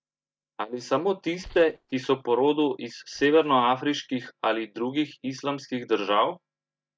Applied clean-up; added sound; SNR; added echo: neural mask model DeepFilterNet 3.